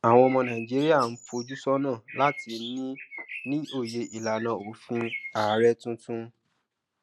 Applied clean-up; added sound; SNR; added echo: none; Bird; 14 dB; none.